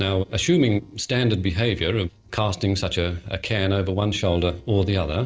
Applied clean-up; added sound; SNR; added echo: neural separator model SepFormer DNS4.